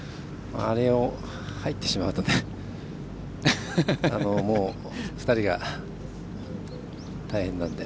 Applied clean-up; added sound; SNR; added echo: none; none; none; none.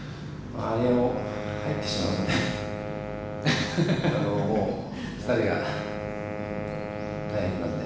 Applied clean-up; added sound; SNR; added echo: none; Wind instrument, woodwind instrument; 8 dB; reverberation time 0.9 s.